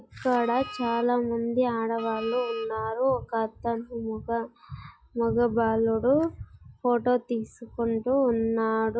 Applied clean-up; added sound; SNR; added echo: classical method log-MMSE.